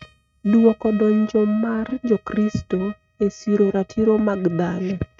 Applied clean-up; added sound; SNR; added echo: neural mask model RNNoise.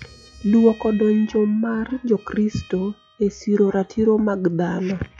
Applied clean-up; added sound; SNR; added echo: classical method log-MMSE.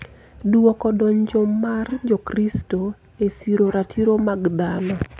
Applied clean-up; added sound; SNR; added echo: none; none; none; none.